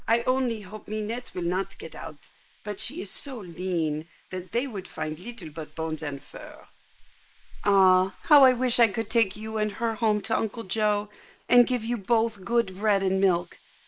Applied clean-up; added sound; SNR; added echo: neural mask model Resemble Enhance denoiser.